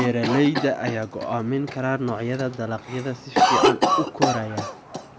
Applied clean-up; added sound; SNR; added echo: none; Cough; 0 dB; none.